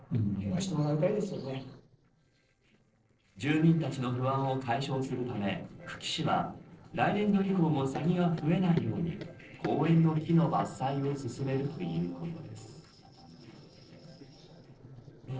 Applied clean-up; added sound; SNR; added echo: neural separator model SepFormer DNS4.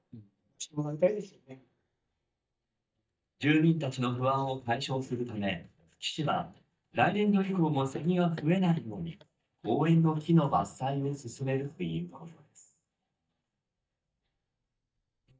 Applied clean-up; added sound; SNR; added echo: neural mask model DeepFilterNet 3.